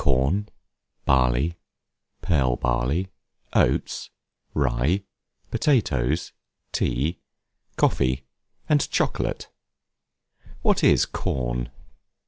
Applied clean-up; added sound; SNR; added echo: none; none; none; none.